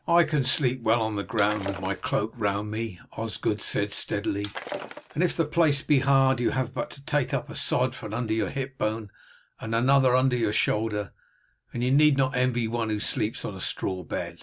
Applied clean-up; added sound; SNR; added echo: none; Shatter; 13 dB; none.